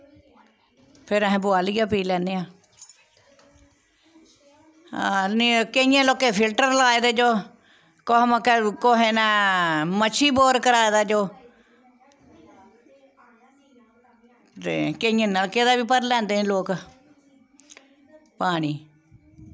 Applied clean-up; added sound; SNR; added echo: none; none; none; none.